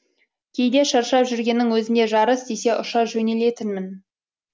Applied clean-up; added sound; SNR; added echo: none; none; none; none.